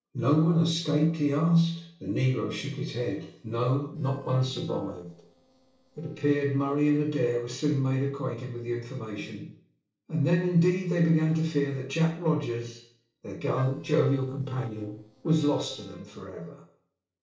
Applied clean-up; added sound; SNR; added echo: neural separator model SepFormer DNS4.